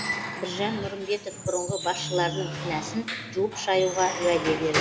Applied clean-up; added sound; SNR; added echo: none; Squeak / Wood; 5 dB; reverberation time 1.0 s.